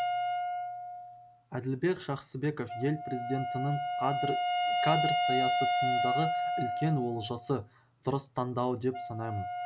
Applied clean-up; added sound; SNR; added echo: none; Wind instrument, woodwind instrument; -1 dB; none.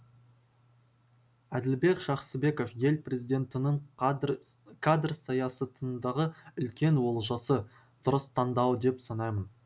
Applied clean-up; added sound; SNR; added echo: none; none; none; none.